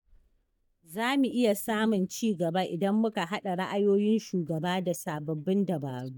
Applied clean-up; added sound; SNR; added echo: neural mask model DeepFilterNet 3.